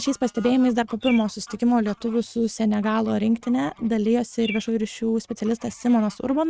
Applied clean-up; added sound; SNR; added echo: neural mask model RNNoise.